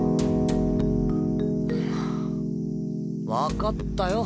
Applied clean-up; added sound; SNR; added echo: none; Piano; -5 dB; none.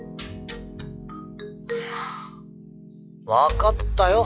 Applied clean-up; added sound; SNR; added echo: classical method log-MMSE.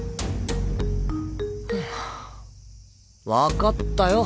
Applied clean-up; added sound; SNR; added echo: none; none; none; none.